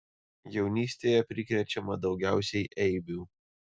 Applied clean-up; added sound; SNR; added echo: none; none; none; none.